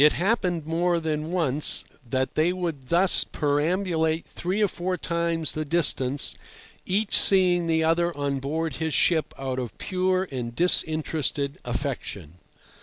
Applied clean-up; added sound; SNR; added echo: none; none; none; none.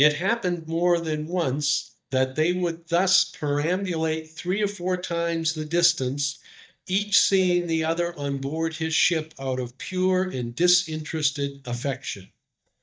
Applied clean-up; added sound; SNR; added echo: neural mask model DeepFilterNet 3.